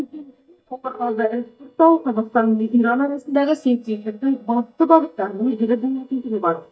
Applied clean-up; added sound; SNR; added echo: neural mask model DeepFilterNet 3.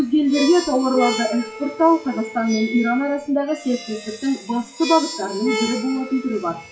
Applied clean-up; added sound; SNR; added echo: classical method WPE with log-MMSE.